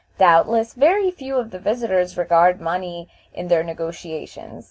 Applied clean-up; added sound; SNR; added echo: none; none; none; none.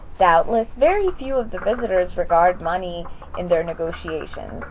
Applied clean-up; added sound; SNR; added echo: none; Frog; 10 dB; none.